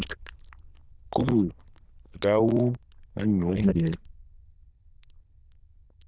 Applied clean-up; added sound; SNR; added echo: neural diffusion model UNIVERSE++.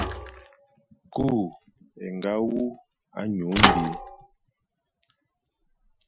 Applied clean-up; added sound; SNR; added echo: classical method Wiener filter.